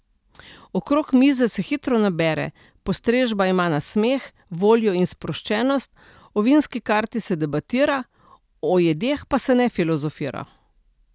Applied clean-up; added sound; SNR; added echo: none; none; none; none.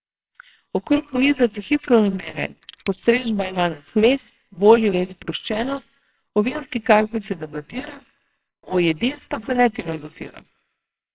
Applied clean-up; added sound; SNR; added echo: neural separator model SepFormer WHAMR!.